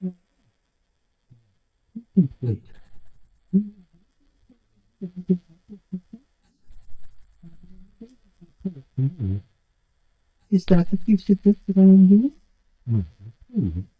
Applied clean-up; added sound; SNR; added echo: neural mask model DeepFilterNet 3.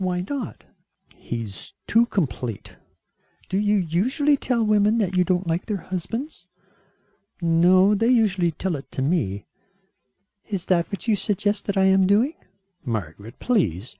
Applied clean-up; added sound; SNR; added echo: none; none; none; none.